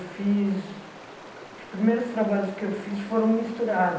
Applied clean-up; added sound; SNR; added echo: none; Stream; 17 dB; reverberation time 0.9 s.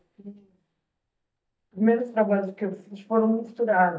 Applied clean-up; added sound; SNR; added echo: neural mask model DeepFilterNet 3.